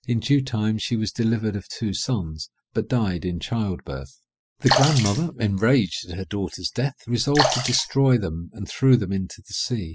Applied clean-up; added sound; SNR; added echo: classical method spectral subtraction.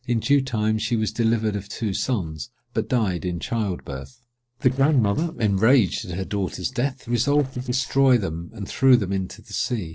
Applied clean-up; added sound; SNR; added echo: neural separator model SepFormer DNS4.